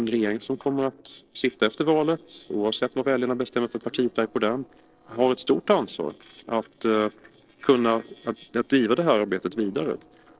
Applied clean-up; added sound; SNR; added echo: neural separator model SepFormer DNS4.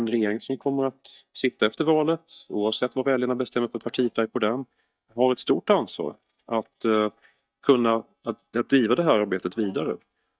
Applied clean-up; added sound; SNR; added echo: neural mask model DeepFilterNet 3.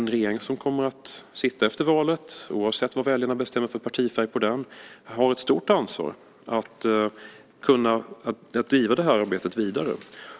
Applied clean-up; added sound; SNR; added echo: none; none; none; none.